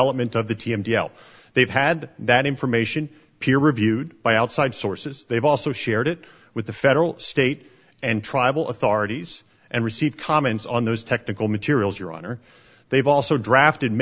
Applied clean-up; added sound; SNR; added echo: none; none; none; none.